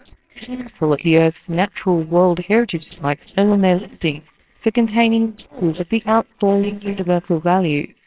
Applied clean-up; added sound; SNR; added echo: neural separator model SepFormer WHAMR!.